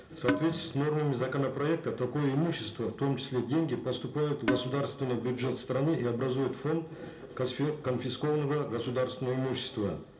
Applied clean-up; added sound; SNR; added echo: none; Percussion; 3 dB; reverberation time 0.8 s.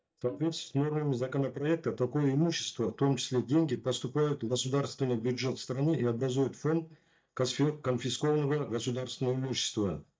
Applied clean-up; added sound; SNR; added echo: neural mask model DeepFilterNet 3.